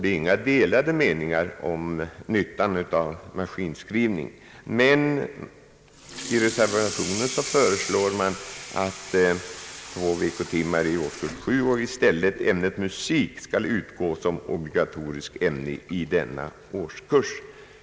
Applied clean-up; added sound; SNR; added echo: none; Sink (filling or washing) / Water tap, faucet; 15 dB; none.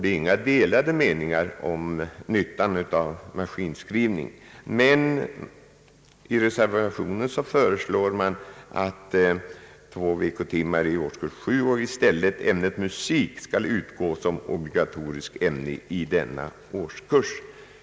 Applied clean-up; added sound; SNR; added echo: none; none; none; none.